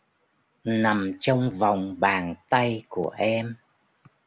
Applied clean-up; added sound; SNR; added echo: none; none; none; none.